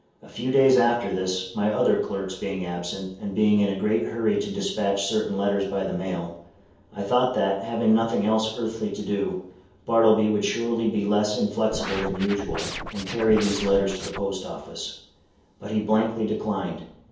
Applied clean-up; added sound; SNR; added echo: none; Scratching (performance technique); 8 dB; reverberation time 0.7 s.